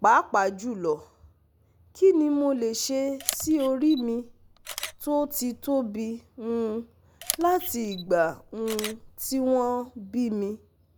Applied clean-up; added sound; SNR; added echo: none; Camera; 12 dB; none.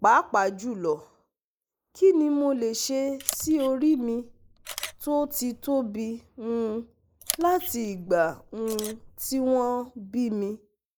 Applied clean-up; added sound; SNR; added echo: neural mask model Resemble Enhance denoiser.